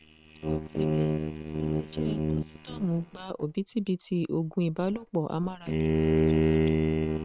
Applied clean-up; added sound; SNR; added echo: neural separator model SepFormer WHAM!.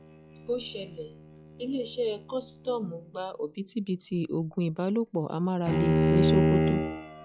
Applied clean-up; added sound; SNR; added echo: classical method log-MMSE.